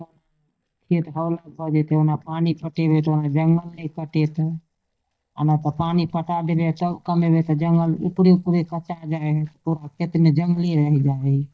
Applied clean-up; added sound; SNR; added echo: neural mask model DeepFilterNet 3.